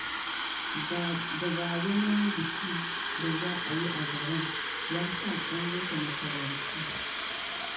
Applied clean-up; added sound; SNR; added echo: none; Fill (with liquid) / Water tap, faucet; 0 dB; reverberation time 0.5 s.